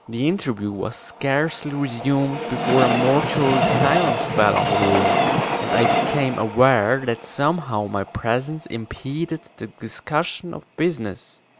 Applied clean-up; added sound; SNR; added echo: none; Train; 2 dB; none.